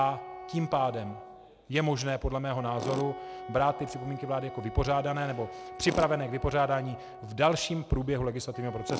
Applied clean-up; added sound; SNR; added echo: none; Tools + Wind instrument, woodwind instrument; 12 dB; none.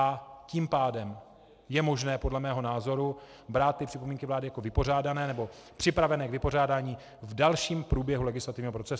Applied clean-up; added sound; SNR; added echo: none; none; none; none.